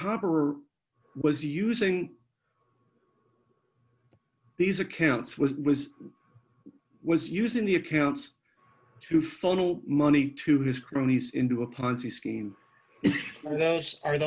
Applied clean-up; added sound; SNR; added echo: none; none; none; none.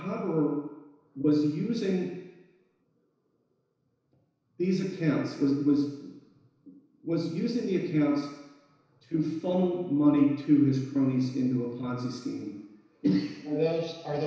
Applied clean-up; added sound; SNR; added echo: none; none; none; reverberation time 1.0 s.